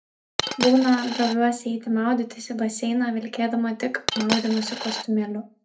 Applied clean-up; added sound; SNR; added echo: none; Coin (dropping); 5 dB; reverberation time 0.3 s.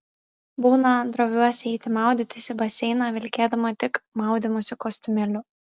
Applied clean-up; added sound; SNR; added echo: none; none; none; none.